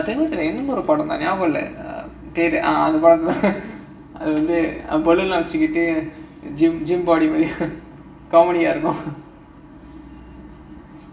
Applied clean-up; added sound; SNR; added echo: none; none; none; reverberation time 0.6 s.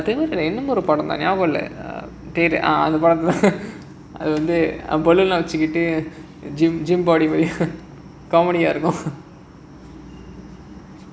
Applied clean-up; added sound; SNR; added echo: none; none; none; none.